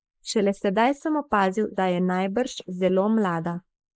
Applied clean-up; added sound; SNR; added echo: neural mask model Resemble Enhance denoiser.